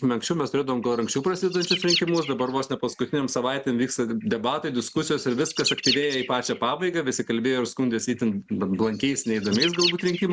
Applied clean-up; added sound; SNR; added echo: none; Bird; 9 dB; none.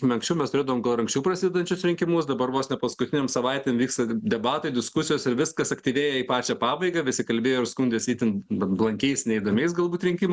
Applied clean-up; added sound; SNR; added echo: none; none; none; none.